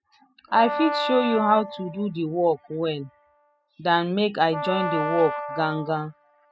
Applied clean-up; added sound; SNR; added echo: classical method spectral subtraction.